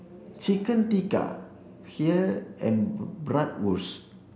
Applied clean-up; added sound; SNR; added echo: none; none; none; none.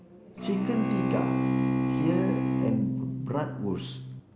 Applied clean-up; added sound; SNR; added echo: none; Bowed string instrument; -4 dB; none.